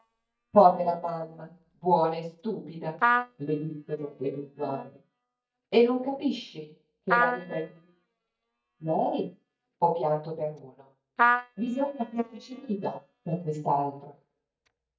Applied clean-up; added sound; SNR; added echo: neural mask model DeepFilterNet 3.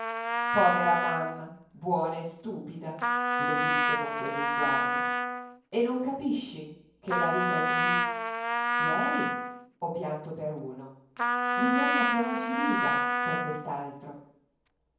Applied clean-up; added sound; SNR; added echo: none; Trumpet; -3 dB; reverberation time 0.9 s.